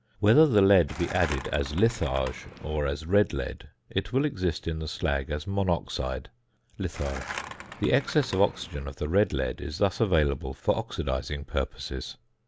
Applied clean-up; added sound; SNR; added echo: none; Skateboard; 13 dB; none.